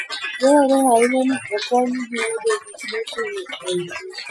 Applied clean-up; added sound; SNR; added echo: classical method Wiener filter.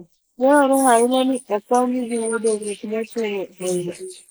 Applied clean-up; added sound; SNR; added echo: neural mask model Resemble Enhance denoiser.